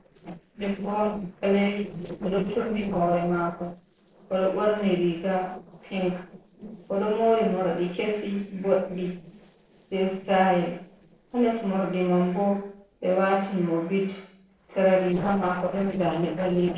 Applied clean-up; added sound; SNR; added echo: neural separator model SepFormer DNS4.